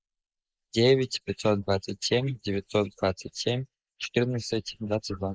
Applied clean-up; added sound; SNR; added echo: neural mask model Resemble Enhance denoiser.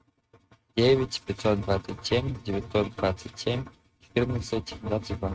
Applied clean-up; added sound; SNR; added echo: neural mask model RNNoise.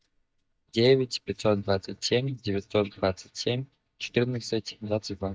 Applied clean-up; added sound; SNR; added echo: neural mask model DeepFilterNet 3.